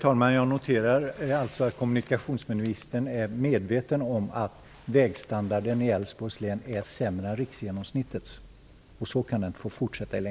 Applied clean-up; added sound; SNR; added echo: none; none; none; none.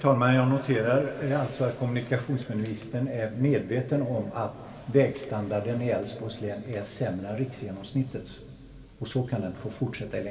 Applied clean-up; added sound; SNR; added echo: none; none; none; reverberation time 2.4 s.